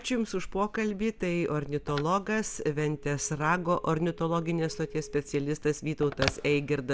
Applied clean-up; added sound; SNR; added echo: none; Telephone; 14 dB; none.